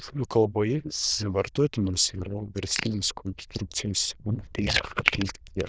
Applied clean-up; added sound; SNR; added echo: neural diffusion model UNIVERSE++.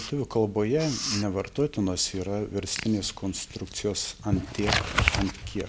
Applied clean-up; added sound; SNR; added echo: none; Writing; 4 dB; none.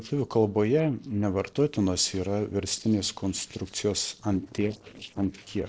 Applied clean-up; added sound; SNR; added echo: neural separator model SepFormer DNS4.